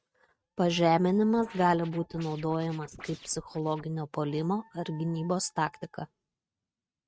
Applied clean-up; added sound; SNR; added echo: neural mask model RNNoise.